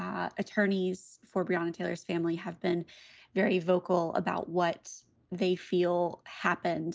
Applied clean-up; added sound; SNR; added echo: none; none; none; none.